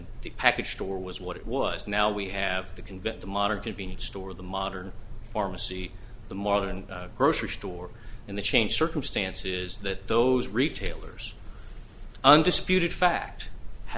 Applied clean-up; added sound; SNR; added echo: none; none; none; none.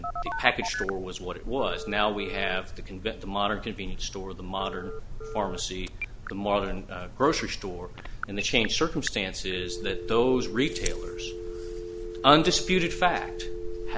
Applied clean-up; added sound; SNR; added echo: none; Telephone; 11 dB; none.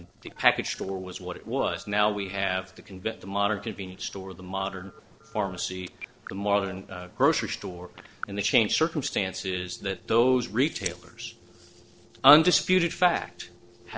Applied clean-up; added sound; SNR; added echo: neural separator model SepFormer DNS4.